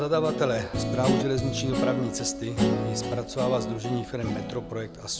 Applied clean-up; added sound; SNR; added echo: none; Guitar; 1 dB; none.